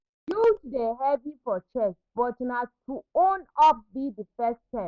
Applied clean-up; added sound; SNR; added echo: none; none; none; none.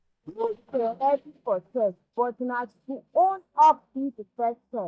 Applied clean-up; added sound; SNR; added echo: neural mask model DeepFilterNet 3.